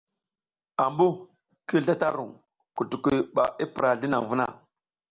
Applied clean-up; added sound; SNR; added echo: none; none; none; none.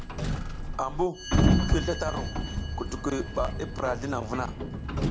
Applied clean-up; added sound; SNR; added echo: none; Sliding door; -5 dB; none.